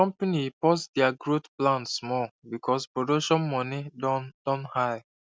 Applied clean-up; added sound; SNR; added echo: none; none; none; none.